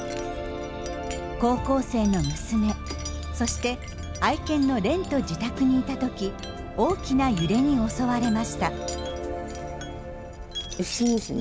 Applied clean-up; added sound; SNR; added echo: none; Wind chime; 10 dB; none.